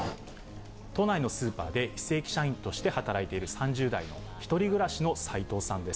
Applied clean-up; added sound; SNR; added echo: none; none; none; none.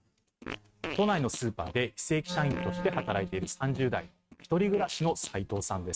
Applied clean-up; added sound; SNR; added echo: neural mask model RNNoise.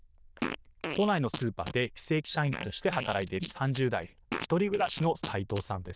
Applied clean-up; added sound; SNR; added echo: neural diffusion model UNIVERSE++.